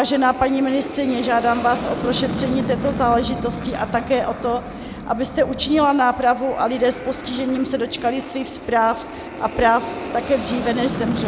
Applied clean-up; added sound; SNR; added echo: none; Aircraft; 8 dB; none.